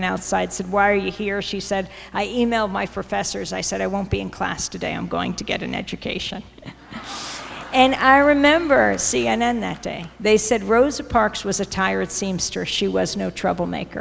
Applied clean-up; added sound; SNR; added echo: none; none; none; none.